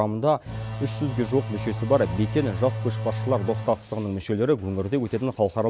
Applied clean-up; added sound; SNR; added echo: none; Engine / Domestic sounds, home sounds; 5 dB; none.